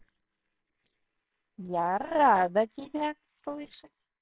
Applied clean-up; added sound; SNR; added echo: neural separator model SepFormer WHAMR!.